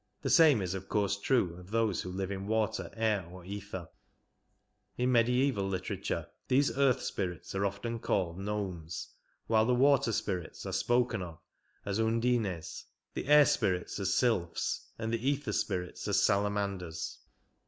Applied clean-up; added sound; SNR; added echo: none; none; none; none.